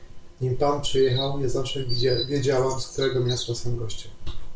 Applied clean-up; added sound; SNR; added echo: none; Chirp, tweet; 12 dB; none.